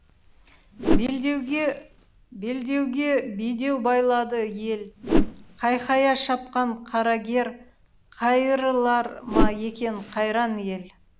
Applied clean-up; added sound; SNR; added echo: none; Whoosh, swoosh, swish; 4 dB; none.